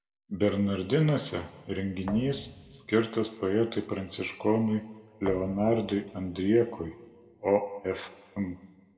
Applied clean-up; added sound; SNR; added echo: none; Thump, thud; 16 dB; reverberation time 1.1 s.